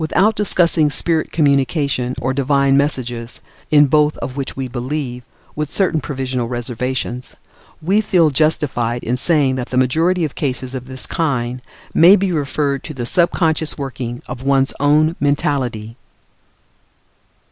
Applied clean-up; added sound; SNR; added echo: none; Raindrop / Drip; 18 dB; none.